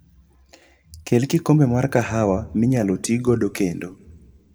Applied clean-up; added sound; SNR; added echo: none; none; none; reverberation time 0.5 s.